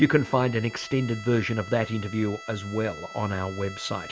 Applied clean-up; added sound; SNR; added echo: none; Bowed string instrument; 16 dB; none.